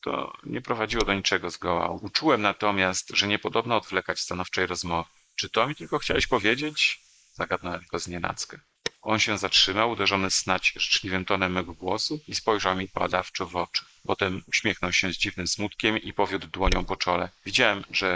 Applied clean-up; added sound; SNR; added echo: neural mask model Resemble Enhance denoiser.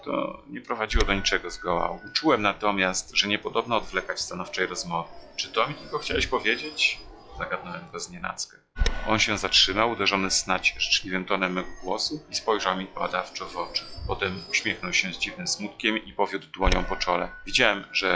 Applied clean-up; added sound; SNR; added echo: classical method log-MMSE.